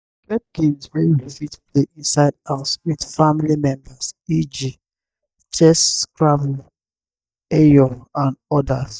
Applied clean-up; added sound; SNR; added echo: neural mask model DeepFilterNet 3.